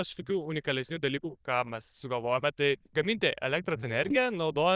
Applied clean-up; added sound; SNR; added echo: neural diffusion model UNIVERSE++.